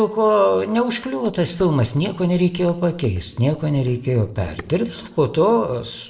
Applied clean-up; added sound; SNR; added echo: neural separator model SepFormer DNS4.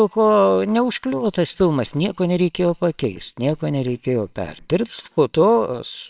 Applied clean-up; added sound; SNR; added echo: neural separator model SepFormer WHAMR!.